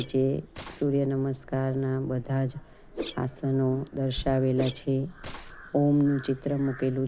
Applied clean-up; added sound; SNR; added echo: none; Whoosh, swoosh, swish; 15 dB; none.